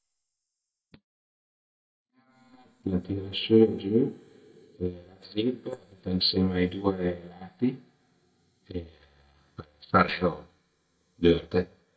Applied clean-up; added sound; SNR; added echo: neural mask model DeepFilterNet 3.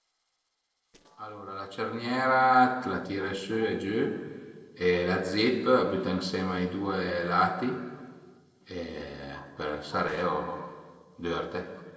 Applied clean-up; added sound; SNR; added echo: neural separator model SepFormer DNS4.